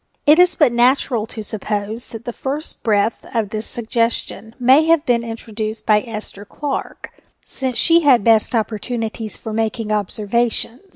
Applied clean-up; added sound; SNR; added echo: none; none; none; none.